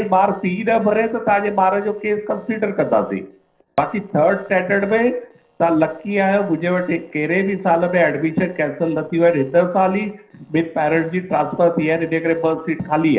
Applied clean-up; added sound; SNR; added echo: neural separator model SepFormer DNS4.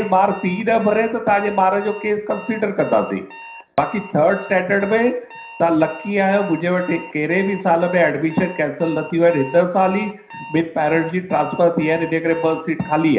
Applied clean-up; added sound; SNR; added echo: none; Alarm; 19 dB; reverberation time 0.5 s.